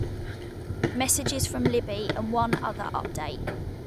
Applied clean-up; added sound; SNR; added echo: none; Run; 1 dB; none.